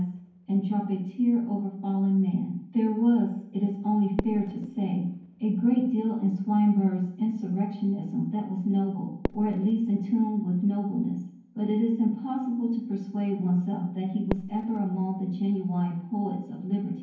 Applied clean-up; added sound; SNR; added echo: none; Fireworks; 17 dB; reverberation time 0.9 s.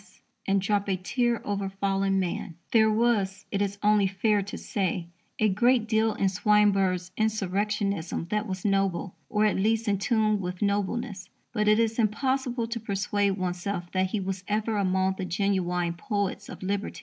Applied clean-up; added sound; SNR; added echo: none; none; none; none.